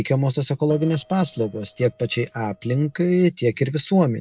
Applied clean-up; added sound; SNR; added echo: neural separator model SepFormer DNS4.